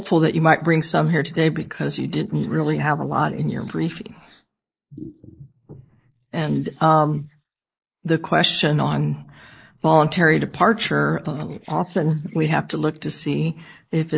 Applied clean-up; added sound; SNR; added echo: neural mask model Resemble Enhance denoiser.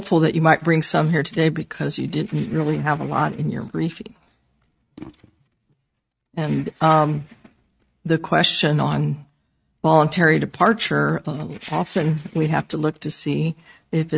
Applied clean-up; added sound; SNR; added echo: neural mask model RNNoise.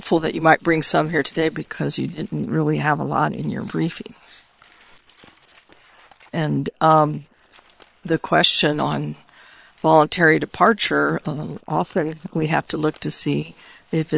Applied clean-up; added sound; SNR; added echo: neural separator model SepFormer WHAM!.